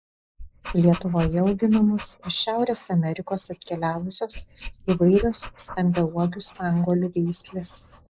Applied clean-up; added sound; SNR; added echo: neural mask model Resemble Enhance denoiser.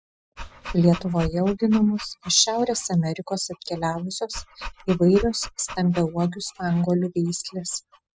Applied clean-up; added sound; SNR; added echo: classical method spectral subtraction.